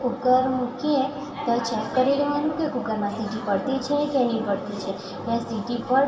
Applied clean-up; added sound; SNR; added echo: none; none; none; reverberation time 1.9 s.